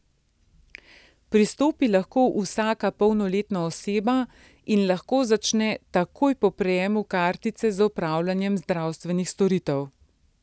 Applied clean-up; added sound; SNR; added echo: none; none; none; none.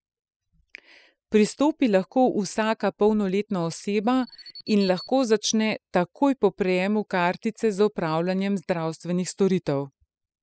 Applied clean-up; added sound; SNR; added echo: classical method spectral subtraction.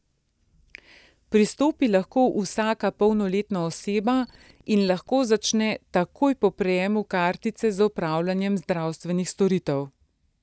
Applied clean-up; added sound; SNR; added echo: neural mask model DeepFilterNet 3.